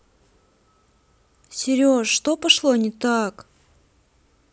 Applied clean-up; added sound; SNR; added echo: none; none; none; none.